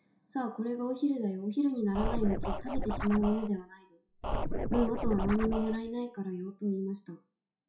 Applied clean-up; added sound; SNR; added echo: classical method WPE with log-MMSE.